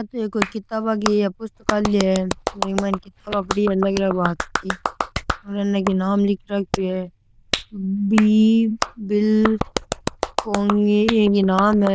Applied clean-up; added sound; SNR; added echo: neural diffusion model UNIVERSE++.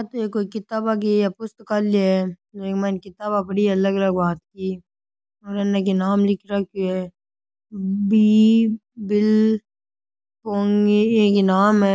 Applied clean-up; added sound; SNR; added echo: none; none; none; none.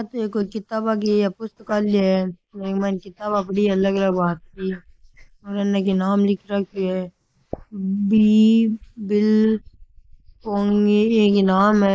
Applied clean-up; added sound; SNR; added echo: neural mask model Resemble Enhance denoiser.